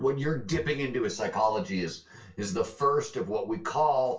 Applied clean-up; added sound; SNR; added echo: none; none; none; reverberation time 0.2 s.